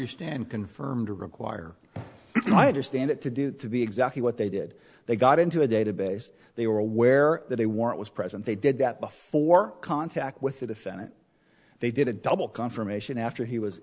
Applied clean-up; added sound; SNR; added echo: none; none; none; none.